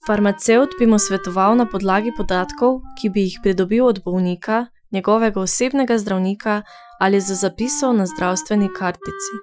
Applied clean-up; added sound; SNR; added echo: classical method Wiener filter.